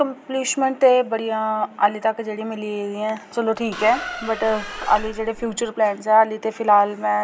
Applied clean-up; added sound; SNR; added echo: none; Squeak; 12 dB; none.